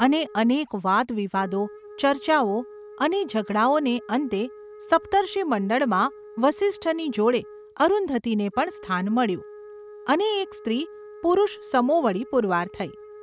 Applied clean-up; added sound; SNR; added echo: none; Wind instrument, woodwind instrument; 19 dB; none.